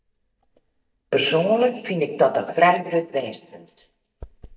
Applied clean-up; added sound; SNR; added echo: neural mask model DeepFilterNet 3.